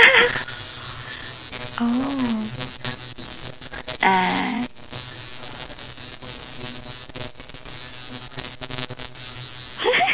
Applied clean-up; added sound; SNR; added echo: none; none; none; none.